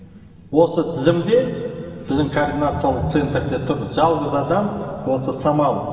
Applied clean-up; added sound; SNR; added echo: none; Thunder; 14 dB; reverberation time 2.7 s.